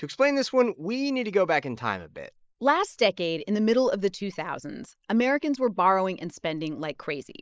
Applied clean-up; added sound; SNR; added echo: neural mask model Resemble Enhance denoiser.